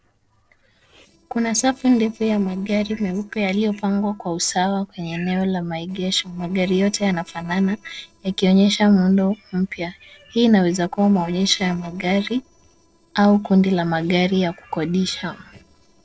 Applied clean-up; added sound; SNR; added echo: neural separator model SepFormer DNS4.